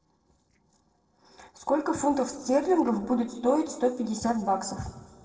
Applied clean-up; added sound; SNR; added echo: neural separator model SepFormer DNS4.